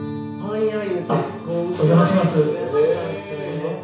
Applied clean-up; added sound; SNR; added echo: none; none; none; reverberation time 0.6 s.